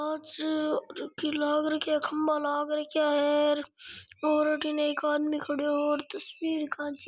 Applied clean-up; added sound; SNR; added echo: none; none; none; none.